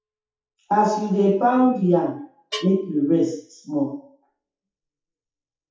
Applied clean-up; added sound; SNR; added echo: classical method WPE with log-MMSE.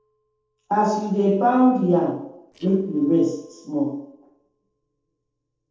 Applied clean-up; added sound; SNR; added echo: neural separator model SepFormer DNS4.